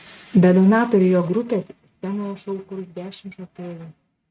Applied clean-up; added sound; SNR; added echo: neural mask model RNNoise.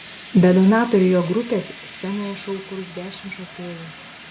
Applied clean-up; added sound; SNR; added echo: none; Fire; 18 dB; none.